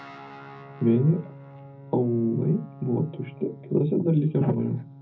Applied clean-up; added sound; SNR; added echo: none; Guitar; 19 dB; reverberation time 0.4 s.